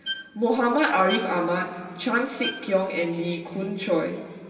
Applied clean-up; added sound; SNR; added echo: none; Bowed string instrument; 13 dB; reverberation time 2.2 s.